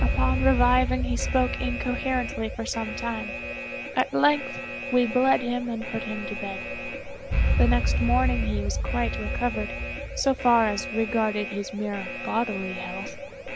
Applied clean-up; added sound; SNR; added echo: none; Alarm; 1 dB; none.